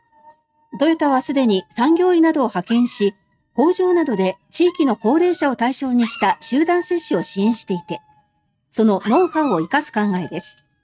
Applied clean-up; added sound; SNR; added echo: neural mask model RNNoise.